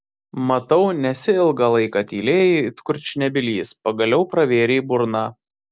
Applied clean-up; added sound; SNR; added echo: none; none; none; none.